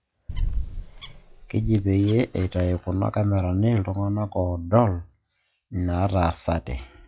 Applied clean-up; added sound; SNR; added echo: classical method log-MMSE.